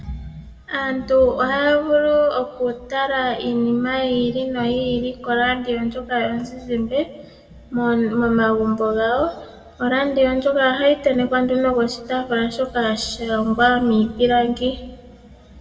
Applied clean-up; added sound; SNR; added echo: none; none; none; reverberation time 1.0 s.